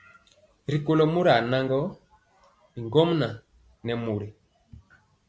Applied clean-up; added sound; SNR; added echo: none; none; none; none.